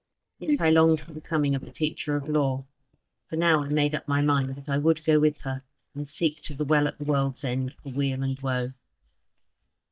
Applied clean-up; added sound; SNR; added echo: neural mask model DeepFilterNet 3.